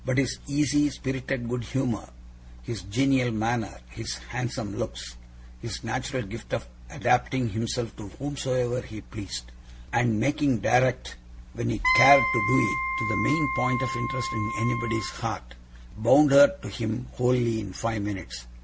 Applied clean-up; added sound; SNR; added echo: none; Wind instrument, woodwind instrument; 2 dB; none.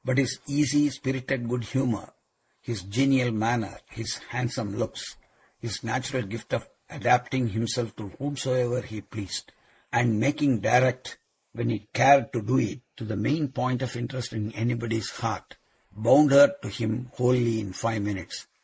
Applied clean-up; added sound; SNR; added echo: neural mask model Resemble Enhance denoiser.